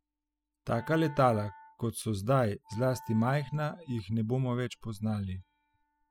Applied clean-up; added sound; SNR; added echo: classical method spectral subtraction.